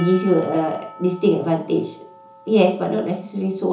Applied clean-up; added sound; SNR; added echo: none; Percussion; 20 dB; reverberation time 0.6 s.